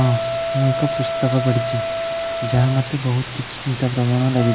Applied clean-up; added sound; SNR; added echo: none; Water + Wind instrument, woodwind instrument; 5 dB; none.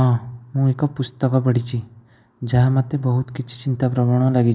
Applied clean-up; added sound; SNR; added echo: none; none; none; none.